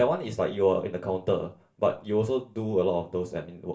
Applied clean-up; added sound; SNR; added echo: none; none; none; reverberation time 0.3 s.